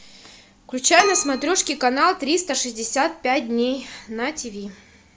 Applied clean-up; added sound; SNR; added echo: none; Keyboard (musical); 13 dB; none.